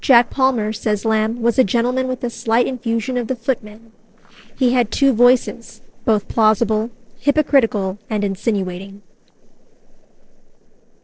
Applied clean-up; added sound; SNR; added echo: neural separator model SepFormer DNS4.